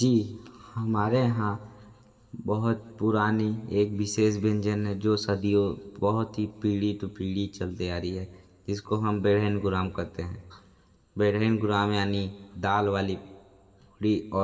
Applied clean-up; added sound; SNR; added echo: none; none; none; reverberation time 1.3 s.